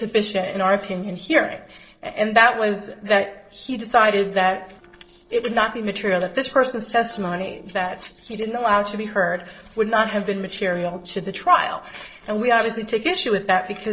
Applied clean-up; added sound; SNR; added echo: neural separator model SepFormer DNS4.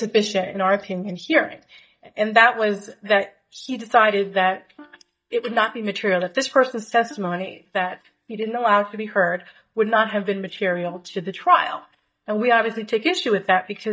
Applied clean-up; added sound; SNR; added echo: neural mask model DeepFilterNet 3.